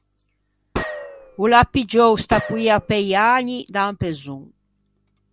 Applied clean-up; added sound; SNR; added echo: none; Gunshot, gunfire; 12 dB; none.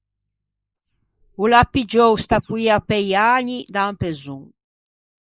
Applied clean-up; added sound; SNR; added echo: neural mask model Resemble Enhance denoiser.